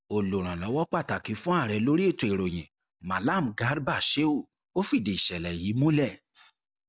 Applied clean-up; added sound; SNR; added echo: none; none; none; none.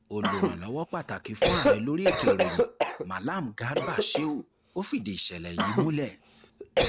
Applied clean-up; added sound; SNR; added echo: none; Cough; -3 dB; none.